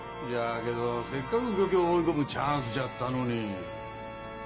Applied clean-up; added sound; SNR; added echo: none; none; none; none.